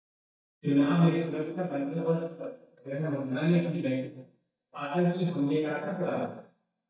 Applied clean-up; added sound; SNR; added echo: neural mask model DeepFilterNet 3.